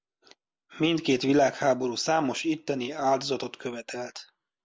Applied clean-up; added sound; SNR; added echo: none; none; none; none.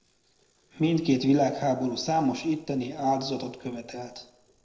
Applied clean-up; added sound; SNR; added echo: neural separator model SepFormer DNS4.